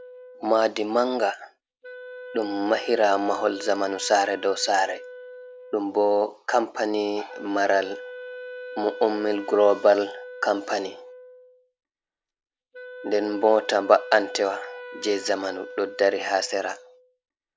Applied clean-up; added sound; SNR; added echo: none; Wind instrument, woodwind instrument; 15 dB; none.